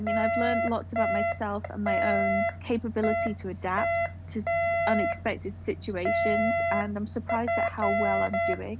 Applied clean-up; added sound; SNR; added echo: none; Alarm; -3 dB; none.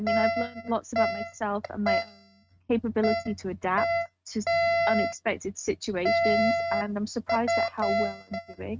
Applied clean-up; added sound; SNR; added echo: neural mask model RNNoise.